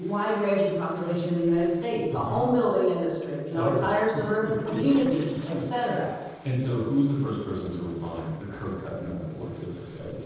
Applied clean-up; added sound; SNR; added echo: neural separator model SepFormer DNS4.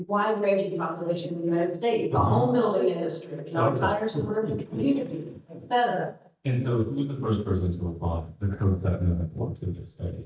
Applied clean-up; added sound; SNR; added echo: neural mask model DeepFilterNet 3.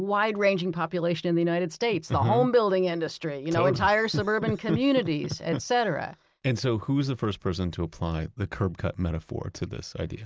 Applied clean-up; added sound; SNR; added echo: none; none; none; none.